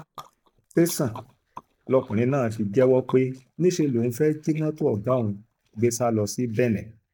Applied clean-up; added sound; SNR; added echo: neural mask model DeepFilterNet 3.